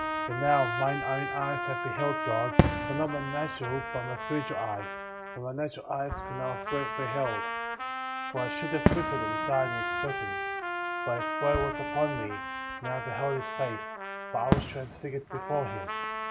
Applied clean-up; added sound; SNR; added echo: none; Trumpet + Fireworks; -1 dB; none.